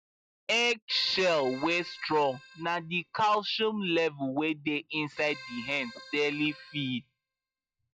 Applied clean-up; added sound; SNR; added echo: classical method log-MMSE.